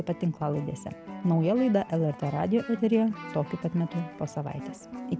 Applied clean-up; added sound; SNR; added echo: none; none; none; none.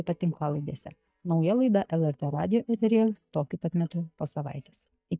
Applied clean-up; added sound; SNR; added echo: neural mask model DeepFilterNet 3.